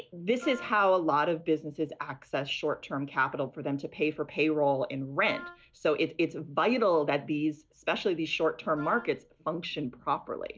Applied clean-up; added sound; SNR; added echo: none; Wind instrument, woodwind instrument; 17 dB; none.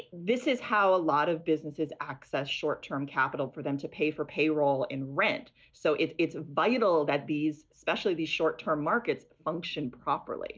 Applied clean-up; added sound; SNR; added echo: none; none; none; none.